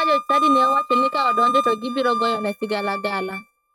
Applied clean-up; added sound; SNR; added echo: neural mask model RNNoise.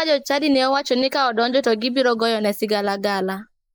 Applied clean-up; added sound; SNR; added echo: neural mask model Resemble Enhance denoiser.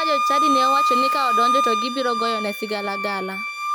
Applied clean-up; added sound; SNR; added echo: none; Wind instrument, woodwind instrument; -5 dB; none.